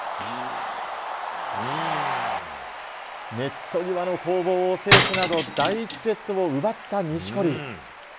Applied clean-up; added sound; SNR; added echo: none; Cutlery, silverware; -4 dB; none.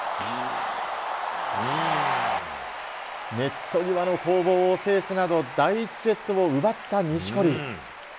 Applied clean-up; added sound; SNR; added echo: none; none; none; none.